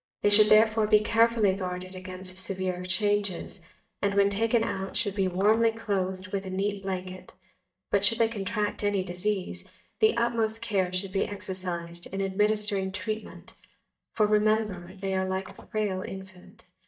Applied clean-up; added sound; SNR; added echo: neural mask model DeepFilterNet 3.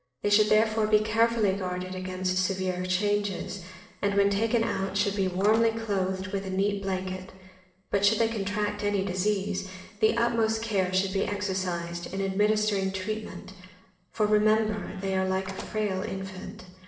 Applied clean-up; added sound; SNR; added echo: neural separator model SepFormer DNS4.